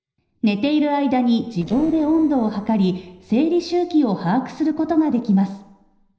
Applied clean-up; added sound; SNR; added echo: neural separator model SepFormer DNS4.